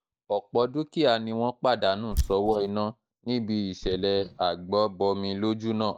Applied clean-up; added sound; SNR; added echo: neural mask model DeepFilterNet 3.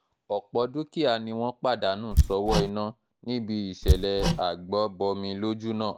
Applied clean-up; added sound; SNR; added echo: none; Hammer; -2 dB; none.